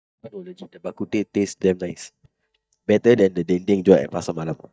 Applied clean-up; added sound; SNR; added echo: neural mask model DeepFilterNet 3.